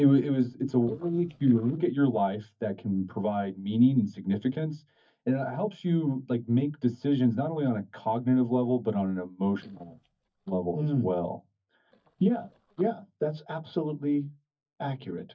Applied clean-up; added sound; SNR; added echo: neural mask model DeepFilterNet 3.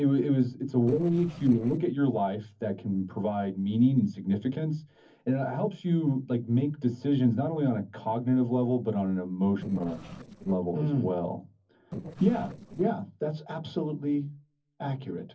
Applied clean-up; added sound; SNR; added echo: neural separator model SepFormer DNS4.